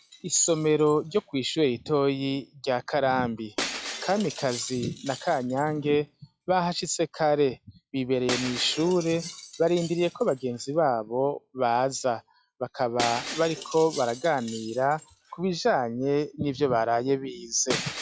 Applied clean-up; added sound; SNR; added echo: classical method log-MMSE.